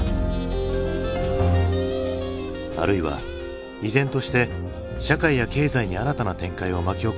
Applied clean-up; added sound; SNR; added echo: none; none; none; none.